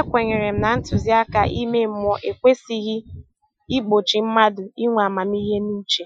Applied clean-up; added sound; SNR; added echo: classical method Wiener filter.